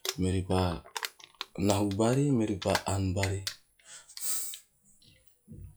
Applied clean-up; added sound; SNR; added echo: classical method log-MMSE.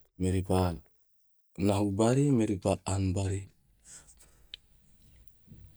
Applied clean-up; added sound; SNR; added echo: neural mask model DeepFilterNet 3.